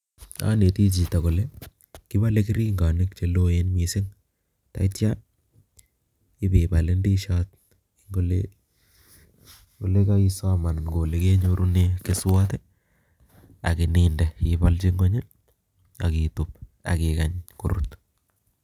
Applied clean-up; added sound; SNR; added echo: none; none; none; none.